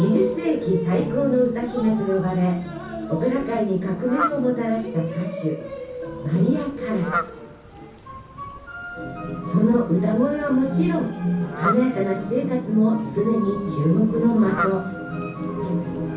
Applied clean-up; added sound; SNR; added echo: none; Fowl; 13 dB; reverberation time 0.6 s.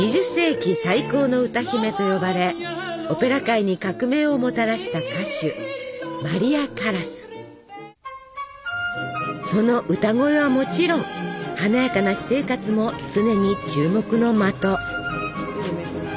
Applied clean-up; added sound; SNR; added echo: none; none; none; none.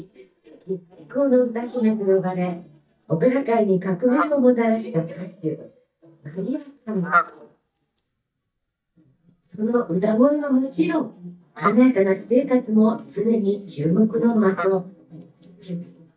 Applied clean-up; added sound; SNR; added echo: neural mask model DeepFilterNet 3.